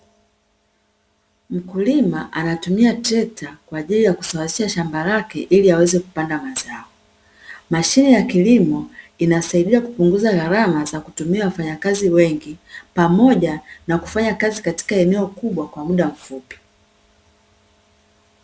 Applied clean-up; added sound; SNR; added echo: none; none; none; none.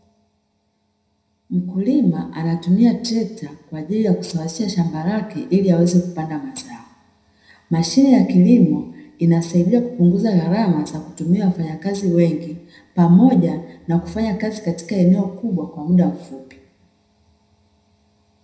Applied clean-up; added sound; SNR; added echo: none; none; none; reverberation time 0.8 s.